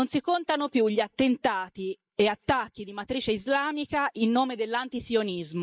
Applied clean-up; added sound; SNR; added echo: neural mask model Resemble Enhance denoiser.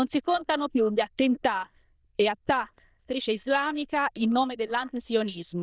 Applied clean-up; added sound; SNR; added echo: neural diffusion model UNIVERSE++.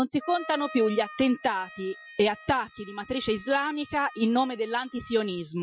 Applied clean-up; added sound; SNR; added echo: classical method Wiener filter.